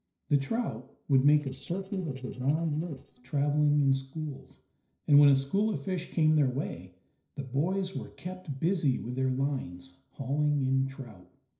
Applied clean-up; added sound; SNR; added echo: neural separator model SepFormer DNS4.